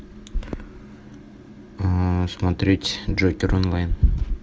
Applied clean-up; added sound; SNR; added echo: none; Knock; 10 dB; none.